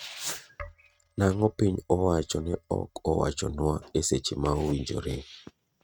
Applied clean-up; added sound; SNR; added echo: neural mask model RNNoise.